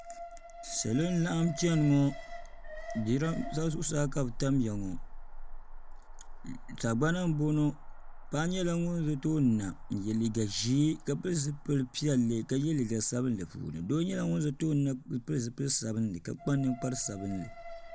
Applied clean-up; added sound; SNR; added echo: none; Alarm; 11 dB; none.